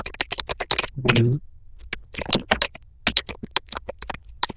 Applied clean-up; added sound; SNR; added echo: neural diffusion model UNIVERSE++.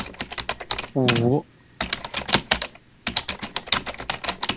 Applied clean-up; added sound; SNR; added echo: none; Typing; -1 dB; none.